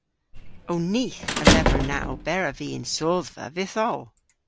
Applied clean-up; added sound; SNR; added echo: none; Squeak / Slam / Human group actions; -1 dB; none.